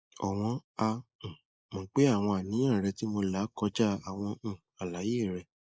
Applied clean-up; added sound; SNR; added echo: neural mask model Resemble Enhance denoiser.